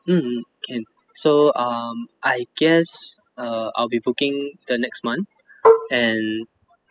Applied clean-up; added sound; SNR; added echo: classical method spectral subtraction.